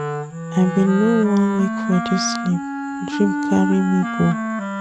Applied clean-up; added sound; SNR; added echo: none; Wind instrument, woodwind instrument; 5 dB; none.